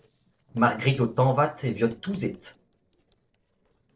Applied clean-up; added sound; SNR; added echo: neural separator model SepFormer DNS4.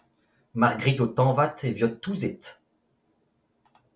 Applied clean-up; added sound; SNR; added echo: none; none; none; none.